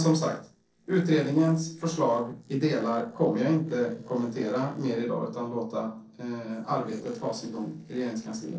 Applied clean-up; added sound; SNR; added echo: neural separator model SepFormer DNS4.